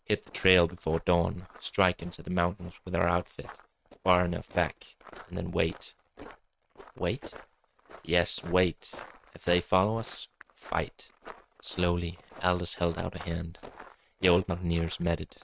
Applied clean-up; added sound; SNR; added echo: neural mask model RNNoise.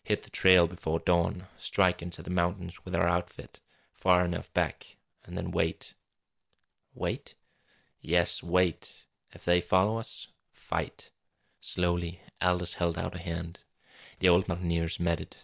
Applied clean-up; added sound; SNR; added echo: none; none; none; none.